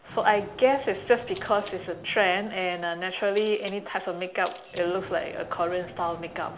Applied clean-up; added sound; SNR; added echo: none; Wild animals + Camera; 19 dB; none.